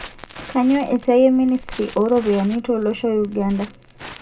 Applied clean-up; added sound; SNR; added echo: none; Crackle; 19 dB; reverberation time 0.2 s.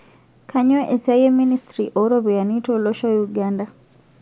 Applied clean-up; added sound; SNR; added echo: none; none; none; none.